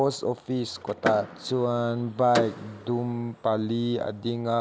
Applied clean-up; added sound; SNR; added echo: none; Door / Car; 10 dB; none.